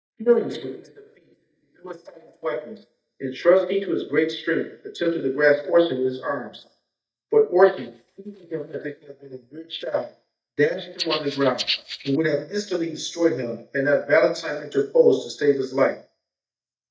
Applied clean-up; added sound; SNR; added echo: neural mask model DeepFilterNet 3.